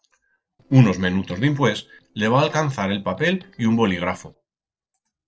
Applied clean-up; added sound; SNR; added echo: neural separator model SepFormer DNS4.